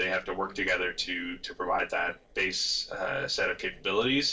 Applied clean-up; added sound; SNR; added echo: neural separator model SepFormer DNS4.